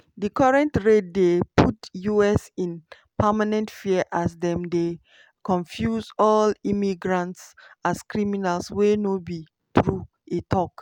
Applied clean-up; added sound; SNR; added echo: none; none; none; none.